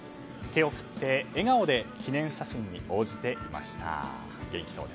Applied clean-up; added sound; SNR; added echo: none; none; none; none.